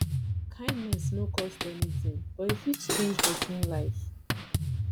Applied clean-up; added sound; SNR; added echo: none; Cutlery, silverware / Dishes, pots, and pans + Drum kit; -5 dB; none.